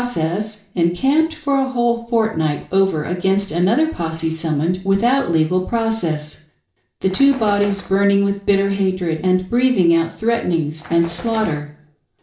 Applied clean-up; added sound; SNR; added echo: none; Bird; 17 dB; reverberation time 0.5 s.